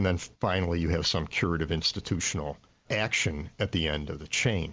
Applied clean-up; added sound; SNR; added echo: none; none; none; none.